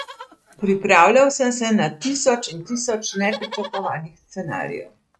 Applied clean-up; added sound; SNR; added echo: neural mask model RNNoise.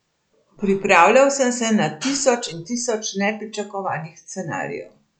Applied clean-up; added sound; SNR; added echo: none; none; none; none.